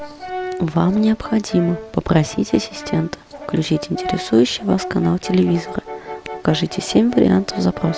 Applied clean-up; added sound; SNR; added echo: none; Brass instrument; 12 dB; none.